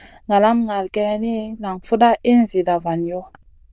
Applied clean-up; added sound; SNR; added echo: neural diffusion model UNIVERSE++.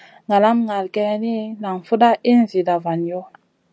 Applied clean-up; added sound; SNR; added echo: none; none; none; none.